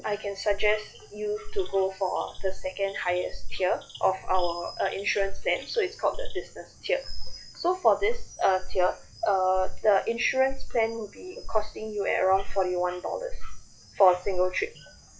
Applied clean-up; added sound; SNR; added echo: classical method log-MMSE.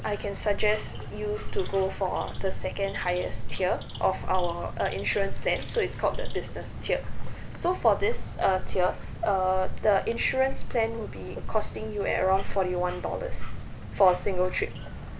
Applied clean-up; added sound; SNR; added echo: none; Bird / Insect; 1 dB; none.